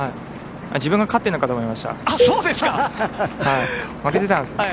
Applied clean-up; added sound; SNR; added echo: none; Cowbell; 3 dB; none.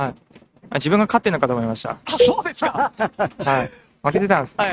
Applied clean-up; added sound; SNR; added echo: neural mask model RNNoise.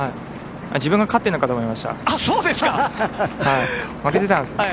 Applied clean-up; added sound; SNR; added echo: none; none; none; none.